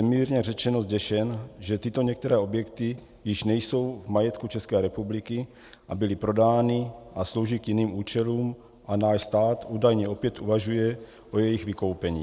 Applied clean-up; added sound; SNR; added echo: none; none; none; none.